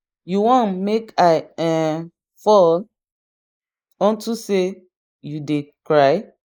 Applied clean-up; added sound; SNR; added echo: neural mask model Resemble Enhance denoiser.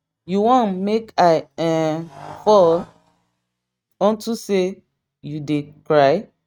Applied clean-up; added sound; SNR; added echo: neural mask model RNNoise.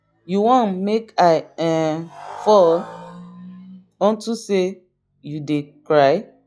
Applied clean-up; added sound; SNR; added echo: classical method log-MMSE.